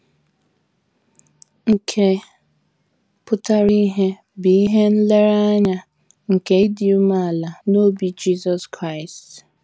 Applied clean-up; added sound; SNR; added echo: none; none; none; none.